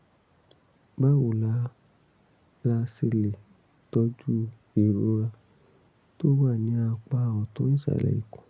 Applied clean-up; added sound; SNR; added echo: none; none; none; none.